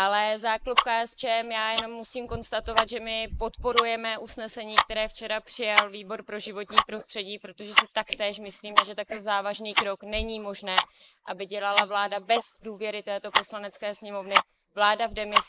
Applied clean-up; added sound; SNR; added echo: neural mask model Resemble Enhance denoiser.